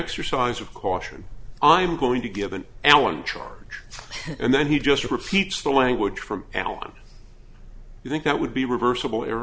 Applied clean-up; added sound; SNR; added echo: none; none; none; none.